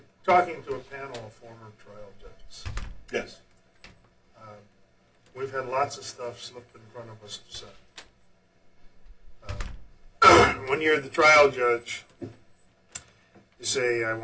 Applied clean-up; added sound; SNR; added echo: none; Slam; 18 dB; reverberation time 0.4 s.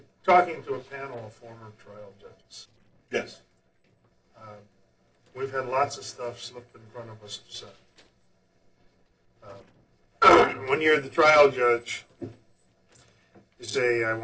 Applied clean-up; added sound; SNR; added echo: neural separator model SepFormer DNS4.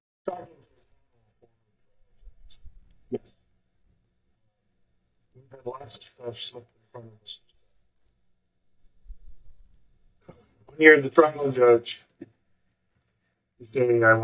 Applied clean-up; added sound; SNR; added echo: neural mask model DeepFilterNet 3.